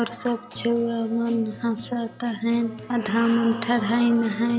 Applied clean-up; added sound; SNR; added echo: none; Acoustic guitar; 19 dB; none.